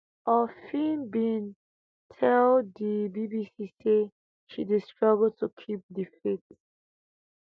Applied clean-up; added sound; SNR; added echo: none; none; none; none.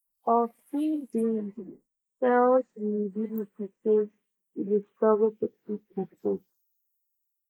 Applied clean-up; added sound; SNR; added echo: neural mask model Resemble Enhance denoiser.